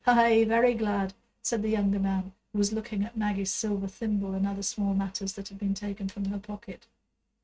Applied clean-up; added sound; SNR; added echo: neural mask model RNNoise.